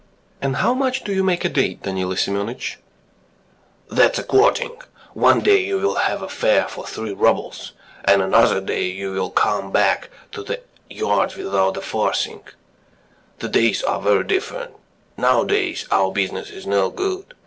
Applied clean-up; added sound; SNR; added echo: none; none; none; none.